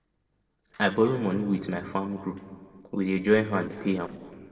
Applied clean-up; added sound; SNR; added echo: neural separator model SepFormer DNS4.